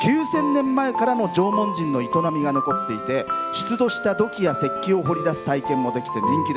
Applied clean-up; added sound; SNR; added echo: none; none; none; none.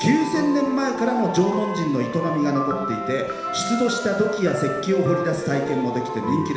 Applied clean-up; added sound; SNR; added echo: none; Wind instrument, woodwind instrument; 12 dB; reverberation time 1.1 s.